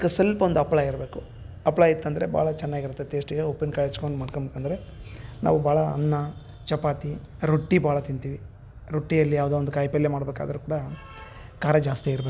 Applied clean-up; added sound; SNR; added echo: none; none; none; none.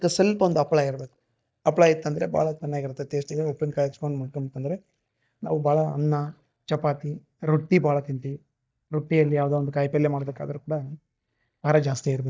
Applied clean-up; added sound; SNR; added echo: neural mask model DeepFilterNet 3.